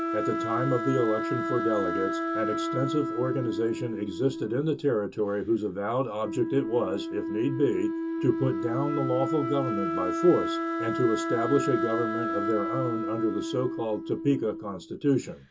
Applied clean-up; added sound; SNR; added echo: none; Wind instrument, woodwind instrument; 3 dB; reverberation time 0.2 s.